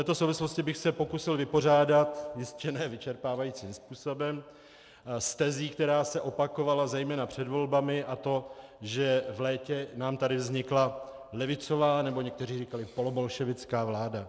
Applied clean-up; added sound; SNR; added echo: none; none; none; none.